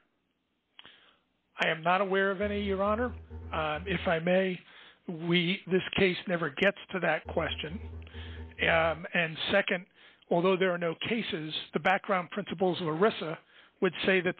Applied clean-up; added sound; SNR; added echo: none; Bowed string instrument; 13 dB; none.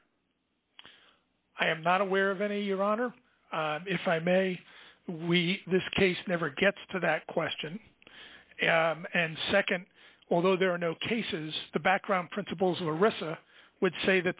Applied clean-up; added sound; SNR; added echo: none; none; none; none.